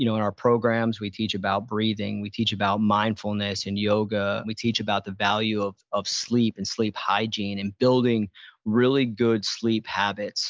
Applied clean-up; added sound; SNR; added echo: none; none; none; none.